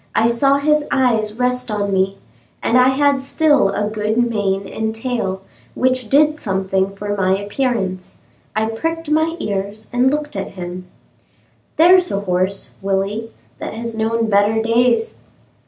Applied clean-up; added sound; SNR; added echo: none; none; none; none.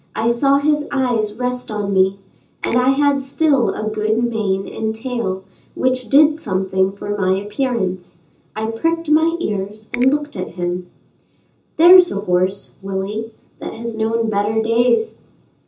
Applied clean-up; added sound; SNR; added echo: none; Finger snapping; 18 dB; reverberation time 0.2 s.